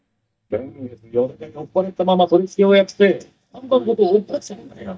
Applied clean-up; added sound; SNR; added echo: neural mask model DeepFilterNet 3.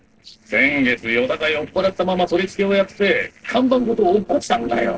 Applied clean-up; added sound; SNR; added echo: neural separator model SepFormer DNS4.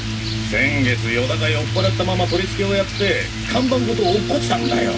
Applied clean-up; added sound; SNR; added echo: none; Rain; 10 dB; reverberation time 0.4 s.